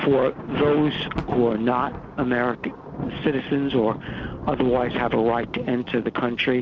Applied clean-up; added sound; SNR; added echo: none; Thunder; 10 dB; none.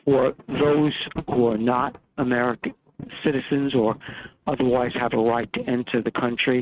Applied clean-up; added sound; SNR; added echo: neural mask model RNNoise.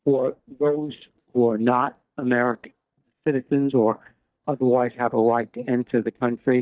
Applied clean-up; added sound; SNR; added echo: neural mask model DeepFilterNet 3.